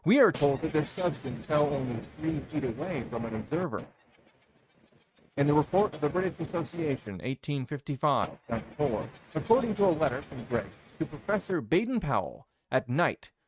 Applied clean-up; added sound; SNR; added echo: neural mask model RNNoise.